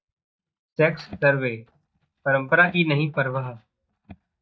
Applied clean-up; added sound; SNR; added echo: neural mask model DeepFilterNet 3.